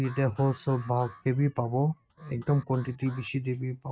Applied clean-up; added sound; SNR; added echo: neural mask model RNNoise.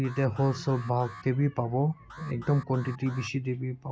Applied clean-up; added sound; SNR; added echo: none; Alarm; 20 dB; none.